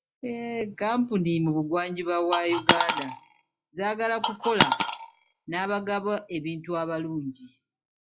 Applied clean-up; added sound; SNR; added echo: classical method log-MMSE.